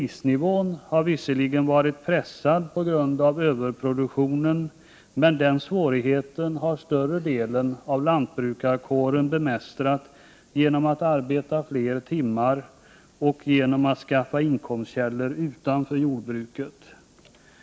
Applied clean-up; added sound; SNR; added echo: none; none; none; none.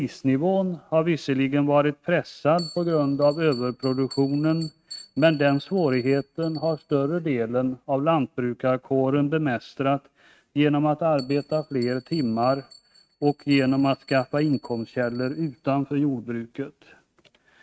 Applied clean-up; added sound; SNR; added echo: neural mask model RNNoise.